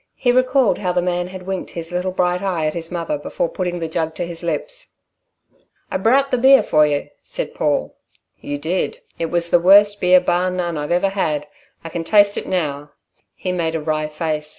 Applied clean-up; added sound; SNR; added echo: none; none; none; none.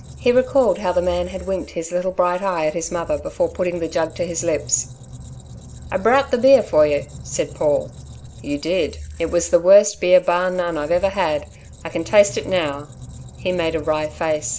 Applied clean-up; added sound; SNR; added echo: none; Squeak; 18 dB; none.